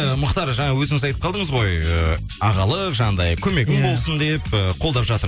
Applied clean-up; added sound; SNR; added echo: none; none; none; none.